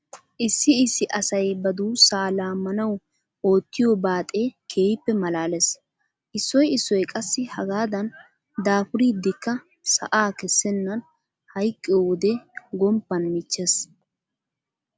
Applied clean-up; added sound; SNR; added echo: none; none; none; none.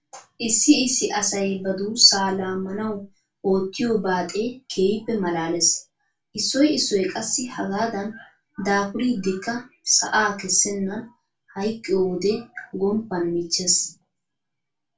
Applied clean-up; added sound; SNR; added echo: none; none; none; reverberation time 0.2 s.